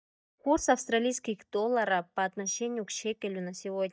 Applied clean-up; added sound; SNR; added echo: neural mask model DeepFilterNet 3.